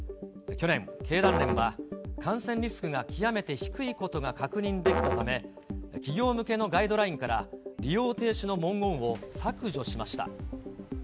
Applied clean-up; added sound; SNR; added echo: none; Musical instrument; 4 dB; none.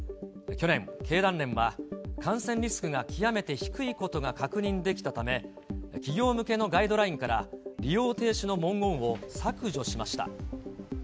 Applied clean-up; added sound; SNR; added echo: none; none; none; none.